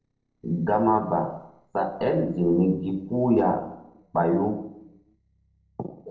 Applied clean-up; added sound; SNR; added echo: neural separator model SepFormer DNS4.